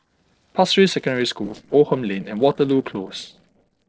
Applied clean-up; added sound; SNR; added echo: neural separator model SepFormer DNS4.